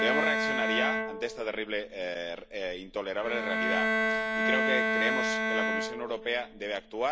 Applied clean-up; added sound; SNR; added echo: none; Bowed string instrument; -3 dB; none.